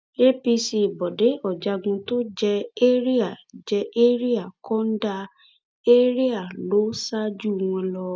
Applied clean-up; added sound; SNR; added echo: none; none; none; none.